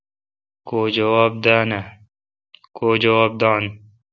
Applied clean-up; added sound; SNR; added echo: none; none; none; none.